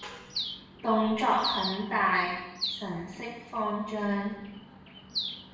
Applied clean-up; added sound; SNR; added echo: none; Bird; 8 dB; reverberation time 0.9 s.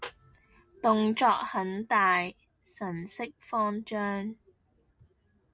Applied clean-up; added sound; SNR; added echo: none; none; none; none.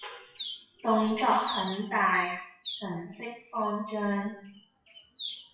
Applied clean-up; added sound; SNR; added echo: classical method WPE with log-MMSE.